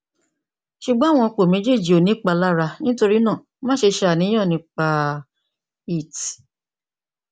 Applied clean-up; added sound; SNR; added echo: none; none; none; none.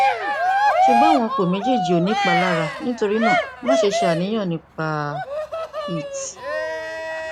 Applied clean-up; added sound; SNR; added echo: none; Cheering; -2 dB; none.